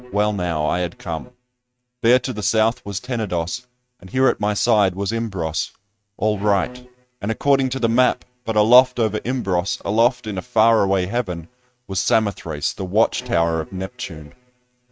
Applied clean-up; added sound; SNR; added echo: neural mask model RNNoise.